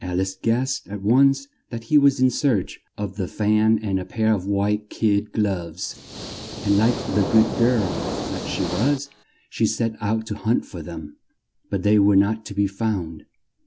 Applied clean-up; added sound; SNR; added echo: none; Hiss; 6 dB; none.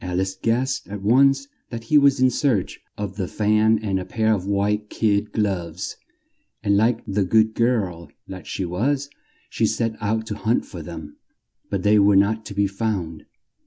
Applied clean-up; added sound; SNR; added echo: none; none; none; none.